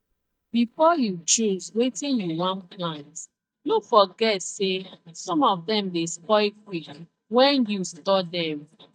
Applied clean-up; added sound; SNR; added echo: neural mask model DeepFilterNet 3.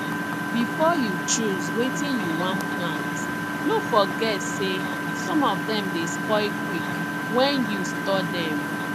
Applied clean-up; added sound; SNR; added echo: none; Engine; 0 dB; none.